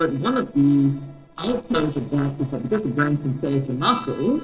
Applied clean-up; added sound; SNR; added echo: neural separator model SepFormer DNS4.